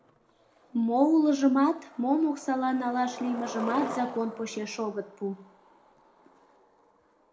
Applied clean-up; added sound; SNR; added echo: none; Skateboard; 14 dB; reverberation time 0.4 s.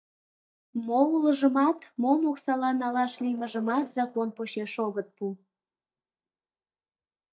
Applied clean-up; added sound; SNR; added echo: neural mask model DeepFilterNet 3.